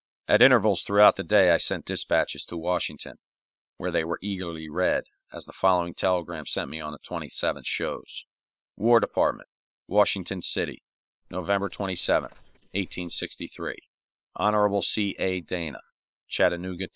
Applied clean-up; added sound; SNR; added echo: neural separator model SepFormer WHAM!.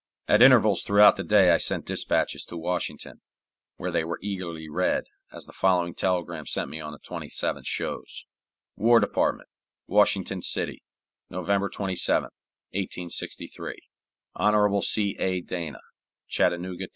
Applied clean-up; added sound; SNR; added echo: none; none; none; none.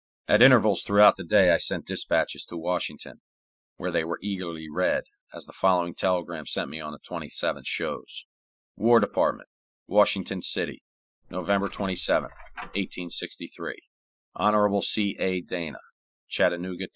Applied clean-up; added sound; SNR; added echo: classical method Wiener filter.